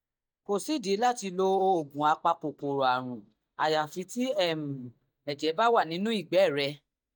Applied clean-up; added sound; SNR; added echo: neural mask model DeepFilterNet 3.